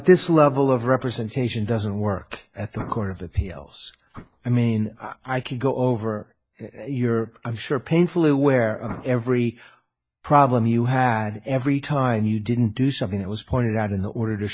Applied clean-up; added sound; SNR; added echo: neural mask model DeepFilterNet 3.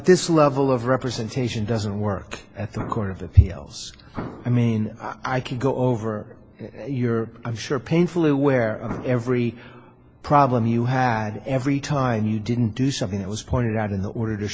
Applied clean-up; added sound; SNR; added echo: none; Explosion; 15 dB; none.